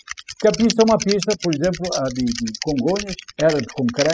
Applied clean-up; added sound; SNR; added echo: classical method spectral subtraction.